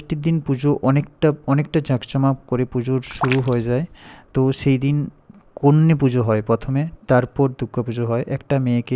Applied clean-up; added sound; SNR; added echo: none; Raindrop; 11 dB; none.